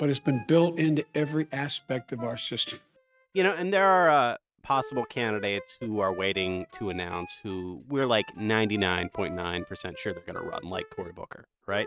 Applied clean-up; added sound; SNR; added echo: neural mask model RNNoise.